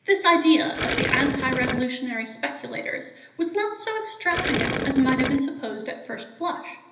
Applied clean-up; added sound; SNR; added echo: none; Gurgling; 2 dB; reverberation time 0.8 s.